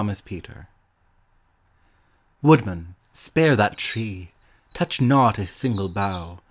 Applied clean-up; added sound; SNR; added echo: none; Chirp, tweet; 19 dB; none.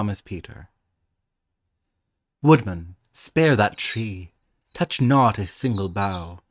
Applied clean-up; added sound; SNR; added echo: neural mask model RNNoise.